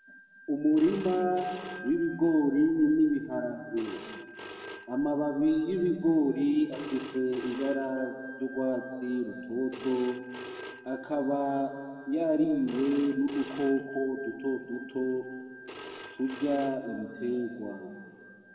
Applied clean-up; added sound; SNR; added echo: none; Telephone; 16 dB; reverberation time 1.9 s.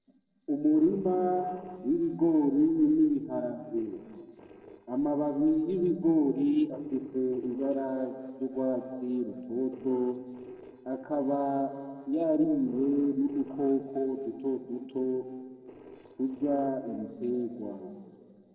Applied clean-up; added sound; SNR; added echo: neural separator model SepFormer DNS4.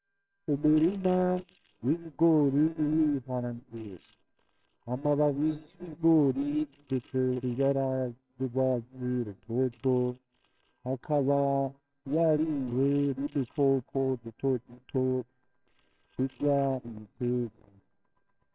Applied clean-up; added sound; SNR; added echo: neural separator model SepFormer WHAMR!.